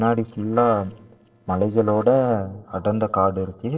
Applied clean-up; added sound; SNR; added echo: neural separator model SepFormer DNS4.